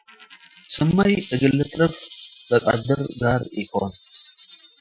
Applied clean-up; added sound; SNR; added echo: classical method Wiener filter.